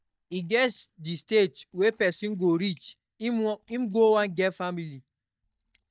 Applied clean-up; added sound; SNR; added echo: neural mask model DeepFilterNet 3.